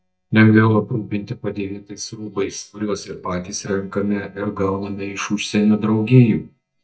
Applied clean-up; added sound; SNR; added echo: neural mask model DeepFilterNet 3.